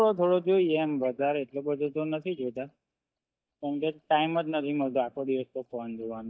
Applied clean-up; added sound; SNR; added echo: neural mask model DeepFilterNet 3.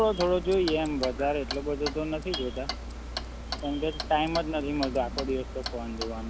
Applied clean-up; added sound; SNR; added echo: none; Clock; 7 dB; none.